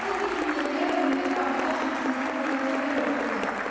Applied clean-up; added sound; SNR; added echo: none; Applause / Cheering; 2 dB; reverberation time 2.1 s.